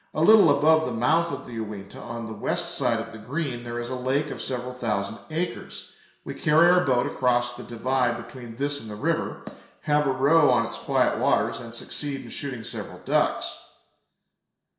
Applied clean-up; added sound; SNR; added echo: none; none; none; reverberation time 0.7 s.